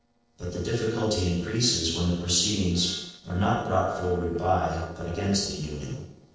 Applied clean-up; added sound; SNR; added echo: neural separator model SepFormer DNS4.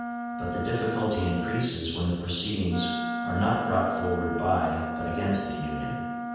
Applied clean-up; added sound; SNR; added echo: none; Wind instrument, woodwind instrument; 5 dB; reverberation time 1.2 s.